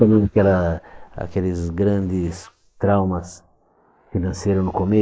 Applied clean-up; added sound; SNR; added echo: neural mask model Resemble Enhance denoiser.